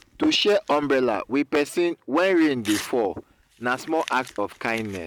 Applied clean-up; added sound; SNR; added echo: none; Crumpling, crinkling / Tearing; 19 dB; none.